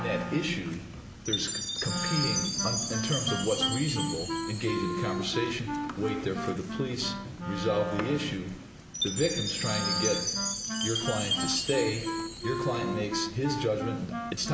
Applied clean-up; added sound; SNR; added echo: none; Wind instrument, woodwind instrument + Chime; 2 dB; none.